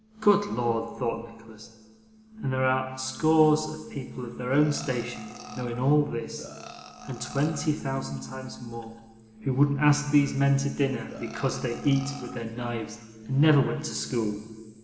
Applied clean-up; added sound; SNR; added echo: none; Burping, eructation; 17 dB; reverberation time 1.7 s.